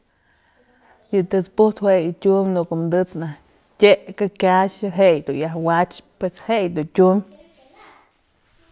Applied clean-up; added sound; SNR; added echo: none; none; none; none.